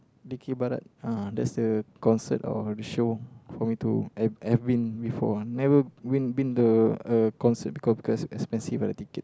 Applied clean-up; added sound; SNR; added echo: none; none; none; none.